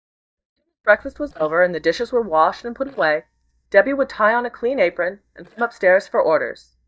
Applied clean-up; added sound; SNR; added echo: neural mask model DeepFilterNet 3.